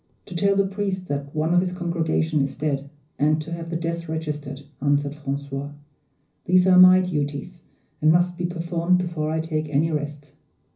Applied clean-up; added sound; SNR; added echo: none; none; none; reverberation time 0.5 s.